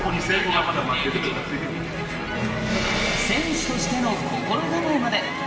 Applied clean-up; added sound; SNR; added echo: none; Crowd; 11 dB; reverberation time 2.3 s.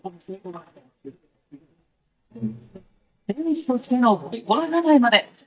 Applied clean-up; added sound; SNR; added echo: neural mask model DeepFilterNet 3.